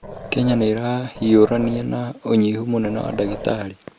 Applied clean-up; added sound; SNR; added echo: none; Growling; 14 dB; none.